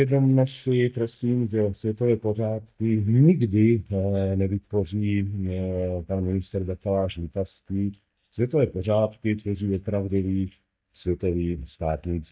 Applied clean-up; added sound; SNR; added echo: neural mask model DeepFilterNet 3.